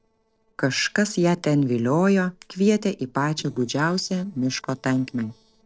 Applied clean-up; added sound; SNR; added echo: neural separator model SepFormer DNS4.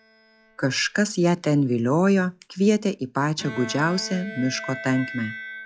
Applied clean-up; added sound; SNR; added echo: classical method log-MMSE.